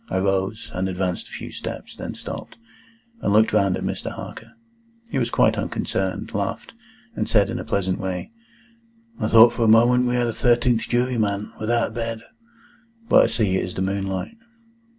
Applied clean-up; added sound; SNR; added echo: none; none; none; none.